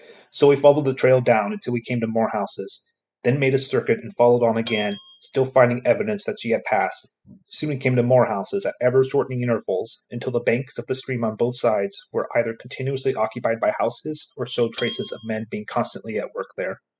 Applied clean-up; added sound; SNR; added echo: classical method spectral subtraction.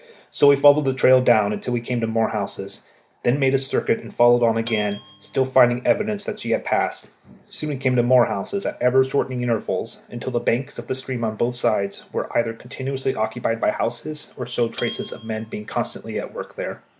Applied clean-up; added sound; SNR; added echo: none; Bell; 3 dB; none.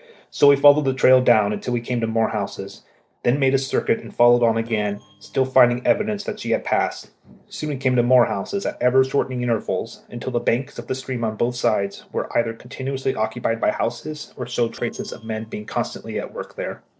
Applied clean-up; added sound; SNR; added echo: neural separator model SepFormer DNS4.